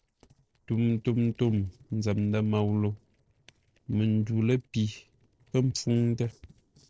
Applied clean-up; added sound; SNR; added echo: neural separator model SepFormer DNS4.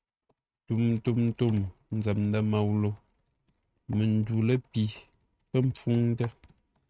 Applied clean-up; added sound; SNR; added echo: neural mask model RNNoise.